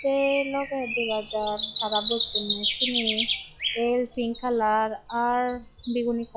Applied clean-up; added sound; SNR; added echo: classical method log-MMSE.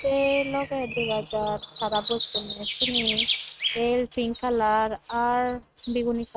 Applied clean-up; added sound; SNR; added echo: neural mask model RNNoise.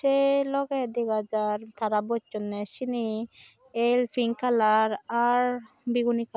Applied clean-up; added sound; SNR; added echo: none; none; none; none.